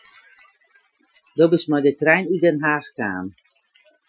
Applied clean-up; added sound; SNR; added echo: classical method Wiener filter.